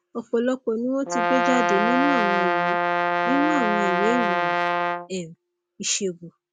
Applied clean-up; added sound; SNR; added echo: none; Brass instrument; -2 dB; none.